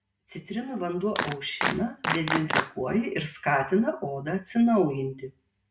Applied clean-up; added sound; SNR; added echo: none; Clapping; 2 dB; none.